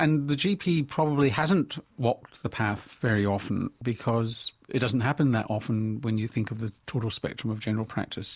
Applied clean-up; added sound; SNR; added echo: none; none; none; none.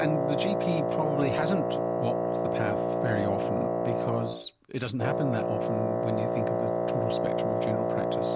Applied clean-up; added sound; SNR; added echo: none; Wind instrument, woodwind instrument; -5 dB; none.